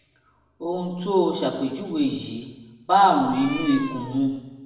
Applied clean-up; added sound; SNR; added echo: none; Meow; 14 dB; reverberation time 1.1 s.